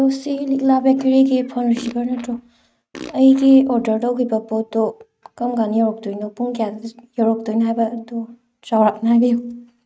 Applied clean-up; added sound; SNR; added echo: neural mask model RNNoise.